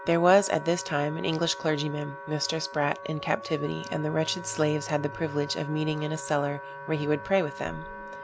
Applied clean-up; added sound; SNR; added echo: none; Wind instrument, woodwind instrument; 13 dB; none.